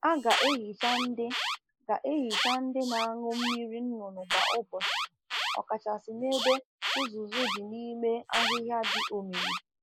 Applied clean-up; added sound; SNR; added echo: neural mask model Resemble Enhance denoiser.